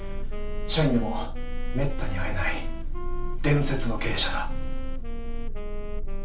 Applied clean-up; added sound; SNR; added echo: none; Wind instrument, woodwind instrument; 16 dB; reverberation time 0.2 s.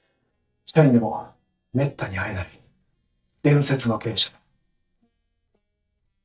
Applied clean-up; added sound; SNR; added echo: neural mask model DeepFilterNet 3.